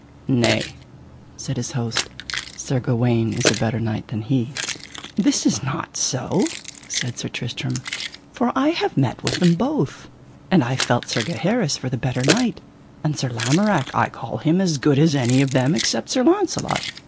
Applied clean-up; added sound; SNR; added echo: none; Keys jangling; 10 dB; none.